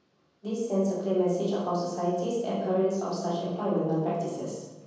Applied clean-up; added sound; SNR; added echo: none; none; none; reverberation time 1.3 s.